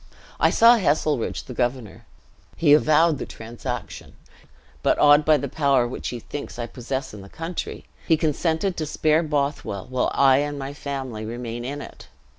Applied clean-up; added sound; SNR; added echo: none; none; none; none.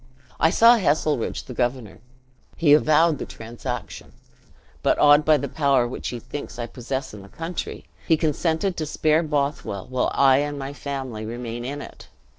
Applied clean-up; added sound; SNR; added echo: neural separator model SepFormer DNS4.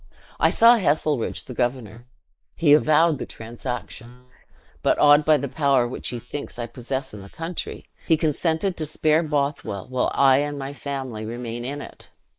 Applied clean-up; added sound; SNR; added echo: neural mask model Resemble Enhance denoiser.